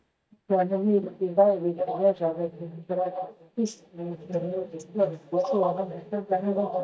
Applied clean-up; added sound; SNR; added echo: neural mask model DeepFilterNet 3.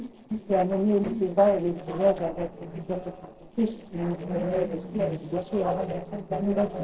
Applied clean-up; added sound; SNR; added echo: neural separator model SepFormer DNS4.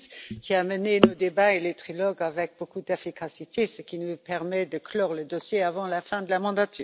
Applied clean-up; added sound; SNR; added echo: none; none; none; none.